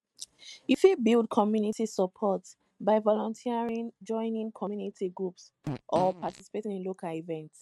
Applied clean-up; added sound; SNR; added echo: neural mask model RNNoise.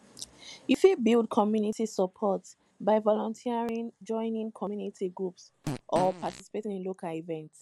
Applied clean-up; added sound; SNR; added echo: none; Fart; 10 dB; none.